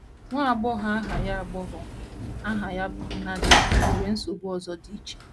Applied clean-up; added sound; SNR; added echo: none; Sliding door / Slam; -3 dB; none.